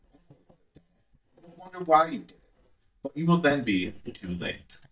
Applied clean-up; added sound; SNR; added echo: neural mask model DeepFilterNet 3.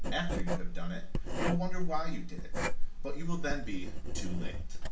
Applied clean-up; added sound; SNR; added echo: none; Writing; -4 dB; reverberation time 0.4 s.